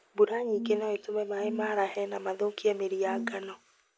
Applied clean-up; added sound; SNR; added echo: none; Brass instrument; 9 dB; none.